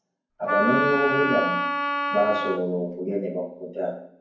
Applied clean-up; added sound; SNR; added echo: none; Wind instrument, woodwind instrument; -1 dB; reverberation time 0.9 s.